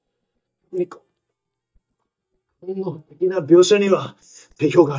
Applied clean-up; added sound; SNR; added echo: neural mask model DeepFilterNet 3.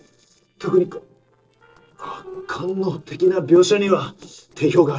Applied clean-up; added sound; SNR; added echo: neural separator model SepFormer DNS4.